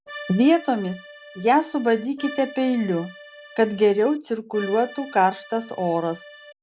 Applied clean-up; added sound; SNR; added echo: none; Accordion; 16 dB; none.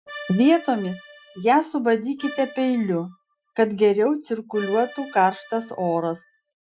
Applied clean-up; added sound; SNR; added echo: classical method Wiener filter.